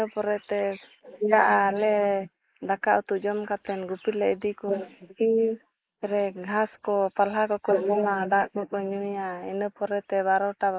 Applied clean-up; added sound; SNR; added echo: neural mask model Resemble Enhance denoiser.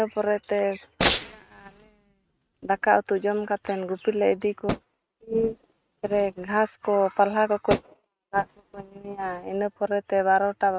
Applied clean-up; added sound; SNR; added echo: neural mask model RNNoise.